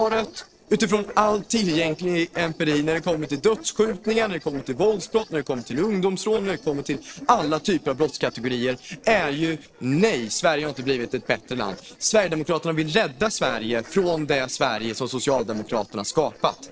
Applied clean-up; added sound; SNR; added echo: neural separator model SepFormer DNS4.